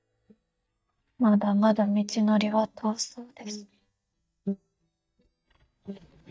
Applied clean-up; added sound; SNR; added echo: neural mask model DeepFilterNet 3.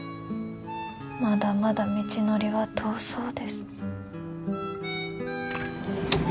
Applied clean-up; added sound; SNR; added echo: none; none; none; none.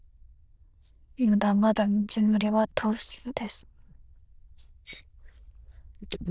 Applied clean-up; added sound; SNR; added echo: neural diffusion model UNIVERSE++.